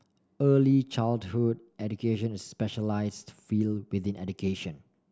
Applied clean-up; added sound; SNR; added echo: none; none; none; none.